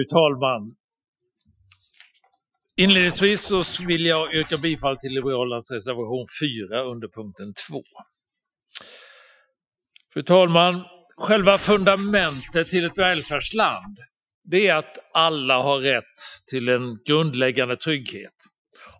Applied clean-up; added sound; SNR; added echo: classical method Wiener filter.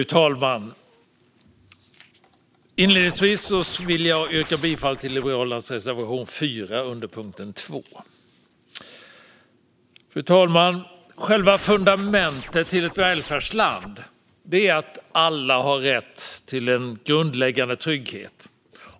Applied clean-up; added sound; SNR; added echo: none; Scratching (performance technique); 15 dB; none.